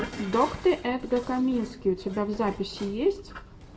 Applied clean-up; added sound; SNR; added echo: none; Dishes, pots, and pans; 18 dB; reverberation time 0.5 s.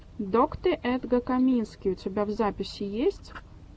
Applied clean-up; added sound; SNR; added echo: none; none; none; none.